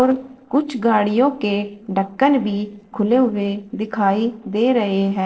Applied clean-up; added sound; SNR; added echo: neural separator model SepFormer DNS4.